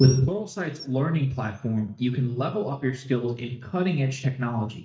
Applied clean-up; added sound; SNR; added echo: neural mask model DeepFilterNet 3.